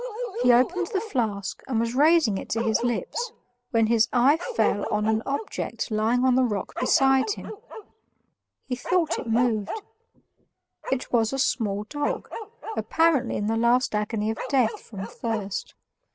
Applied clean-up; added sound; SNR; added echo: none; Bark; 10 dB; none.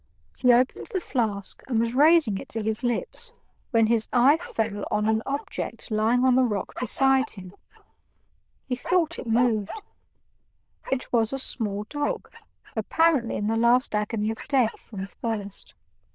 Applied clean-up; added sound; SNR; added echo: neural diffusion model UNIVERSE++.